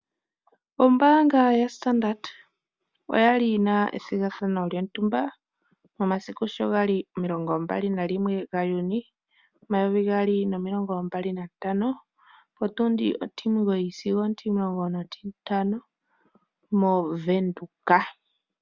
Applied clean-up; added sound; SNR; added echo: none; none; none; none.